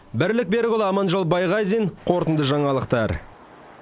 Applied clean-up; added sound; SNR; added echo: none; none; none; none.